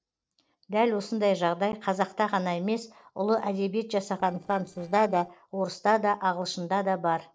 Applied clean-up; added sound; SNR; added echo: neural separator model SepFormer DNS4.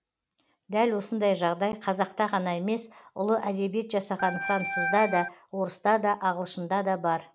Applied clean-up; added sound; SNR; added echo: none; Organ; 3 dB; none.